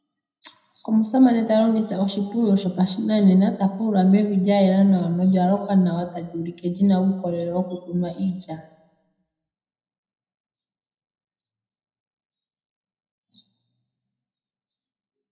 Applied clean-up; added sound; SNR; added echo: none; none; none; reverberation time 0.7 s.